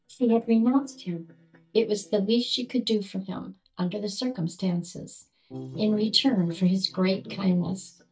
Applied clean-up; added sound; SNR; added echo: neural mask model DeepFilterNet 3.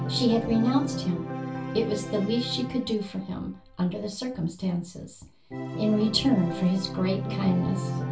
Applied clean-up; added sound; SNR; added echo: none; Organ; 6 dB; reverberation time 0.2 s.